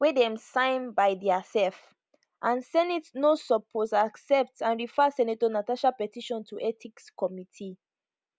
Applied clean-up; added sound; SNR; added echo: none; none; none; none.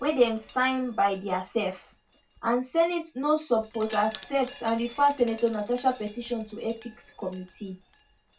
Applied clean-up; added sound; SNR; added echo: none; Wind chime; 16 dB; reverberation time 0.2 s.